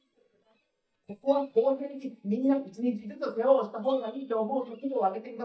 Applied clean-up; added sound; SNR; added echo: neural mask model DeepFilterNet 3.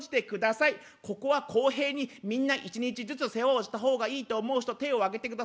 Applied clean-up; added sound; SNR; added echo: none; none; none; none.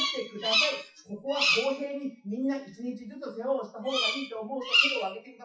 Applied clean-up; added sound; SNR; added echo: classical method WPE with log-MMSE.